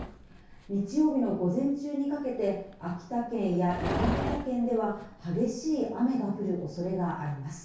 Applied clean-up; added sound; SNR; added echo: none; Livestock, farm animals, working animals; 9 dB; reverberation time 0.6 s.